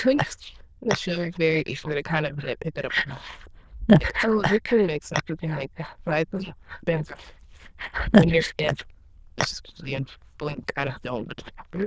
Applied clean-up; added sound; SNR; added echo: neural diffusion model UNIVERSE++.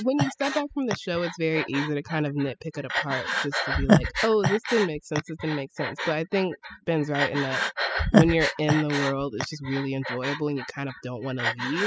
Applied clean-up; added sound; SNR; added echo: classical method spectral subtraction.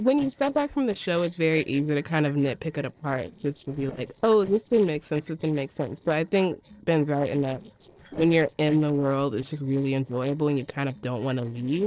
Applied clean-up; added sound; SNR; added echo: neural separator model SepFormer DNS4.